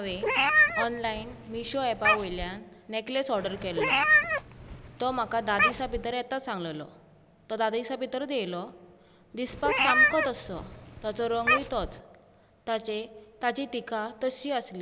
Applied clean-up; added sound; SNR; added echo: none; Meow; -4 dB; none.